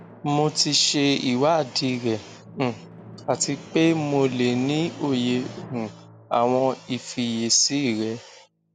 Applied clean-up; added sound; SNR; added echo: none; Drum; 19 dB; none.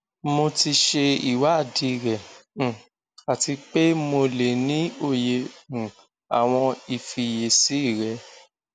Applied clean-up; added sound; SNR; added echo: none; none; none; none.